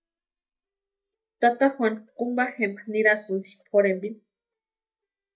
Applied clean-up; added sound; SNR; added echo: neural mask model DeepFilterNet 3.